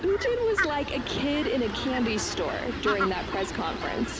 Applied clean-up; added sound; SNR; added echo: none; Fowl; 4 dB; none.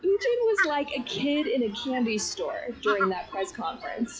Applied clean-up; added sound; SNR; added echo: classical method log-MMSE.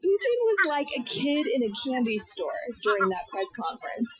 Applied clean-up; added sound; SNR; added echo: classical method Wiener filter.